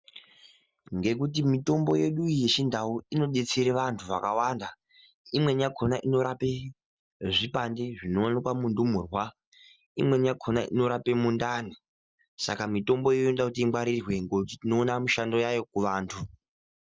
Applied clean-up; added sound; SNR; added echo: none; none; none; none.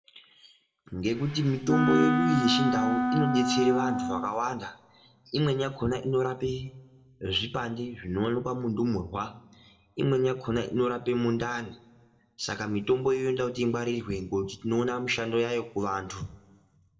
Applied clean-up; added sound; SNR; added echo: none; Wind instrument, woodwind instrument; -2 dB; reverberation time 1.1 s.